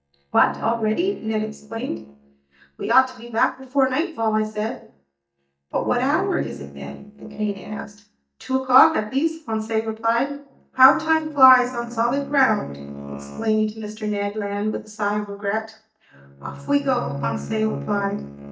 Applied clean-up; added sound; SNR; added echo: neural mask model DeepFilterNet 3.